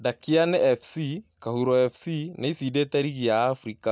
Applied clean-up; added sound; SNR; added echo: none; none; none; none.